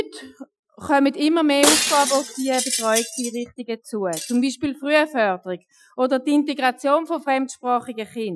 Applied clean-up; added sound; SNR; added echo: classical method Wiener filter.